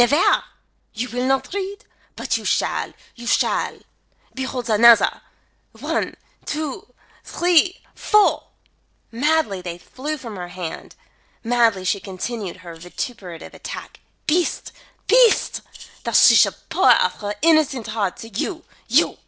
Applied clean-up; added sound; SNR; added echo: neural separator model SepFormer DNS4.